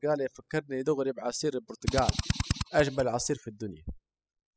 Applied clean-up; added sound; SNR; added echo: classical method spectral subtraction.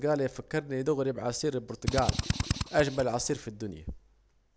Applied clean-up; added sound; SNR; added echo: none; Drill; 1 dB; none.